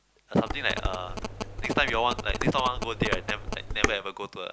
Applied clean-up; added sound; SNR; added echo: none; Telephone + Dishes, pots, and pans; 3 dB; none.